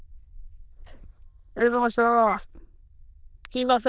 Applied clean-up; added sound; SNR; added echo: neural diffusion model UNIVERSE++.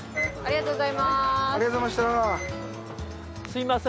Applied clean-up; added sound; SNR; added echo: none; none; none; none.